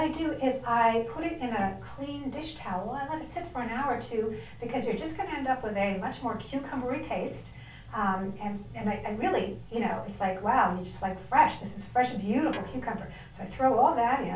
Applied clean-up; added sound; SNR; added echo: none; Guitar; 16 dB; reverberation time 0.3 s.